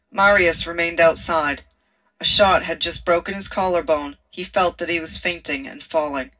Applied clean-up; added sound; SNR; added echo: none; none; none; reverberation time 0.4 s.